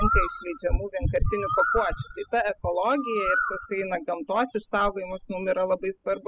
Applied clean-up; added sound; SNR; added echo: classical method spectral subtraction.